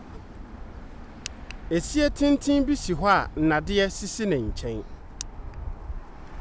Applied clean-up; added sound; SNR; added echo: none; Bird; 9 dB; none.